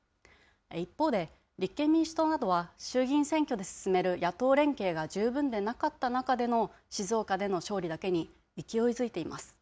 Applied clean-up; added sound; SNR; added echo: none; none; none; none.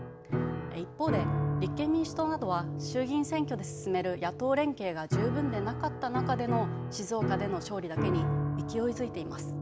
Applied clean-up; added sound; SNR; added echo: none; Piano; 1 dB; none.